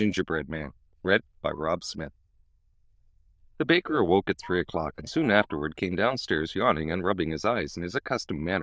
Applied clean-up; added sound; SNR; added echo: neural diffusion model UNIVERSE++.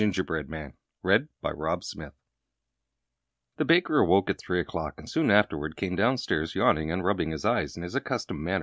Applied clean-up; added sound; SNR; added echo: none; none; none; none.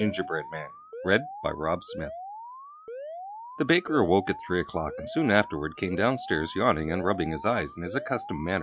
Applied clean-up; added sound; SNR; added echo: classical method log-MMSE.